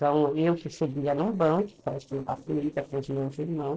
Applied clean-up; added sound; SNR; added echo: neural separator model SepFormer DNS4.